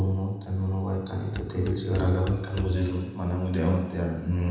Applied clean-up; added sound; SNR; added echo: none; Musical instrument; 11 dB; reverberation time 1.1 s.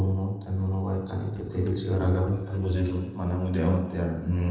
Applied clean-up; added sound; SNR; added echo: neural separator model SepFormer DNS4.